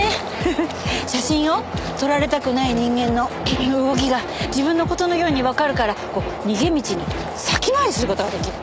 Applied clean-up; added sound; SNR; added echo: none; none; none; none.